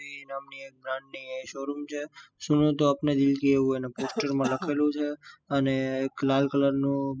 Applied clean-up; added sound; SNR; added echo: classical method spectral subtraction.